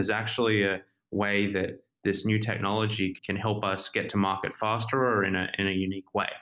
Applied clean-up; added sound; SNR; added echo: none; none; none; none.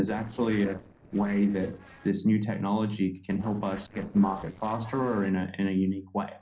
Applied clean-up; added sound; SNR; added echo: neural separator model SepFormer DNS4.